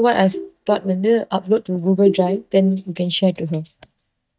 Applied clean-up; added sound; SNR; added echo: neural mask model DeepFilterNet 3.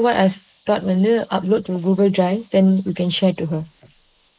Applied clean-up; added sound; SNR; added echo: neural mask model Resemble Enhance denoiser.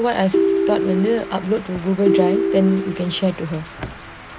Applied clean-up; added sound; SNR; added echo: none; Ringtone; 0 dB; none.